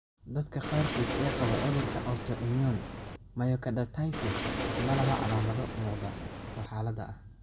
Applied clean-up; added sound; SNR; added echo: none; Waves, surf; 2 dB; reverberation time 0.5 s.